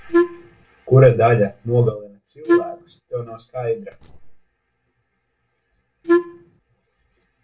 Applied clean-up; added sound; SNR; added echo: neural separator model SepFormer DNS4.